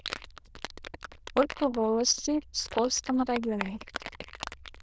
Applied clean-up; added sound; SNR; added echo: neural diffusion model UNIVERSE++.